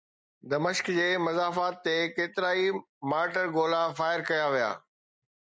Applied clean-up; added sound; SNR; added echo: none; none; none; none.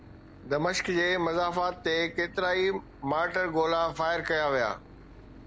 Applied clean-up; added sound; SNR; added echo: none; Engine / Boat, Water vehicle; 20 dB; none.